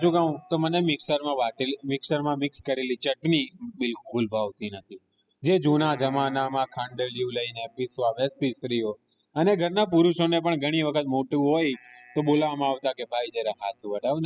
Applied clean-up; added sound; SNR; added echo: classical method spectral subtraction.